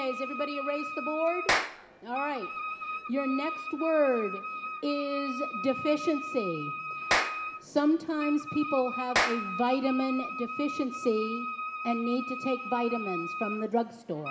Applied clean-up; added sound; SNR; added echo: none; Wind instrument, woodwind instrument + Clapping; 4 dB; none.